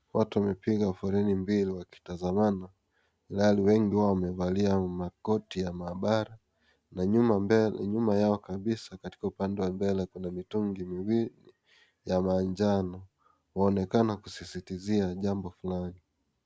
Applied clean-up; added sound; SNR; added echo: none; none; none; none.